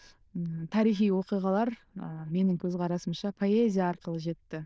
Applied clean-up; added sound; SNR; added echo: neural diffusion model UNIVERSE++.